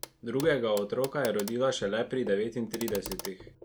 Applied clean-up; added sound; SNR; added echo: none; Clock; 13 dB; none.